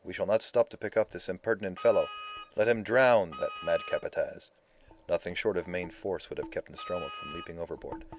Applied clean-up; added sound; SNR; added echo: none; Wind instrument, woodwind instrument; 14 dB; none.